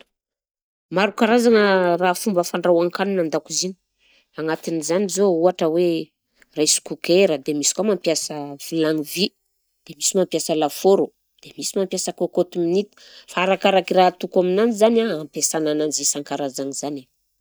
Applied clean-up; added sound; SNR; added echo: neural mask model DeepFilterNet 3.